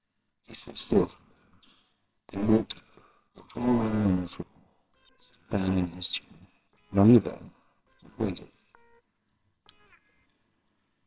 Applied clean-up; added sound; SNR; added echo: neural separator model SepFormer WHAMR!.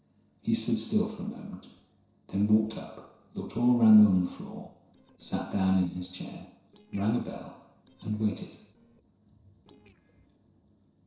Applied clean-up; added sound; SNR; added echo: neural separator model SepFormer DNS4.